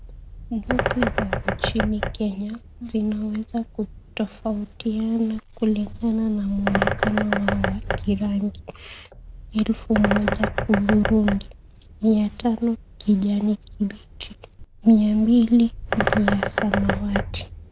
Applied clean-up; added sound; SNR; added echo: none; Bird; 6 dB; none.